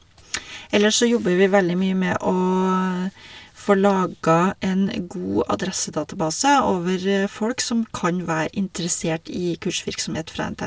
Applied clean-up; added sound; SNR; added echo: none; none; none; none.